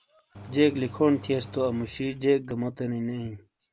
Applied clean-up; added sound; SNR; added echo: none; Engine; 18 dB; none.